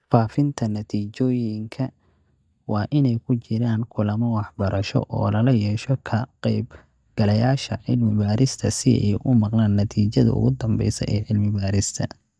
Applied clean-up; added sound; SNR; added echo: neural mask model DeepFilterNet 3.